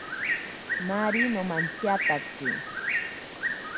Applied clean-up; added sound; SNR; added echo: none; Bird; -1 dB; none.